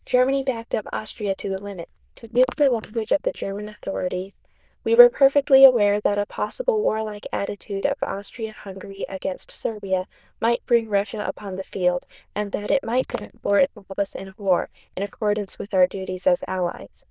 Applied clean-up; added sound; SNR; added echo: neural diffusion model UNIVERSE++.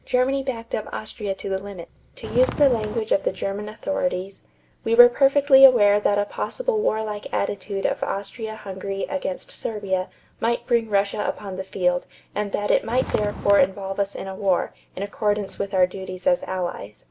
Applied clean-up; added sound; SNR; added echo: none; Walk, footsteps; 9 dB; none.